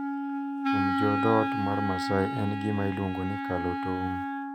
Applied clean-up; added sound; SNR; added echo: none; Wind instrument, woodwind instrument; -1 dB; none.